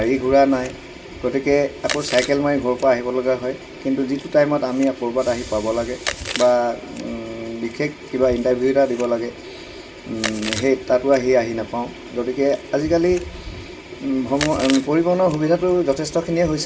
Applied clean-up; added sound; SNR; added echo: none; Chewing, mastication; 16 dB; reverberation time 2.1 s.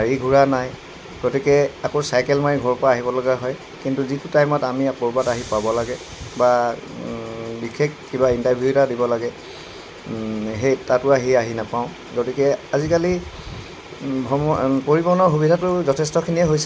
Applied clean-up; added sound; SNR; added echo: none; none; none; none.